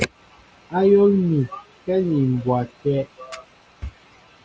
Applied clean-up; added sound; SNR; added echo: none; none; none; none.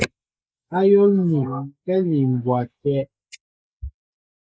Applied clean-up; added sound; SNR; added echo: neural mask model Resemble Enhance denoiser.